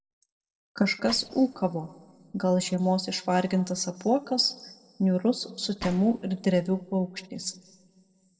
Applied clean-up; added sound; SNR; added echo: neural separator model SepFormer DNS4.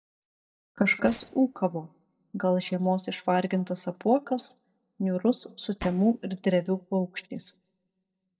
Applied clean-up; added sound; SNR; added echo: neural mask model DeepFilterNet 3.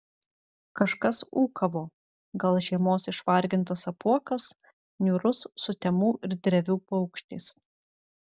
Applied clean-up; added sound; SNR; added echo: none; none; none; none.